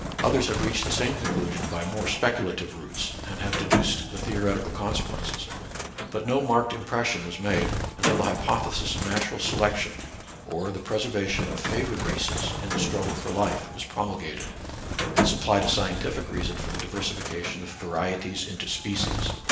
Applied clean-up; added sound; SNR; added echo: none; Bird; 2 dB; reverberation time 0.8 s.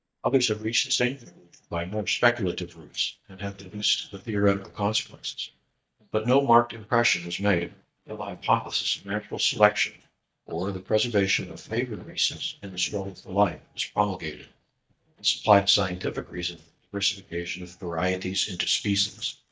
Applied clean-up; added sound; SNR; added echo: neural mask model DeepFilterNet 3.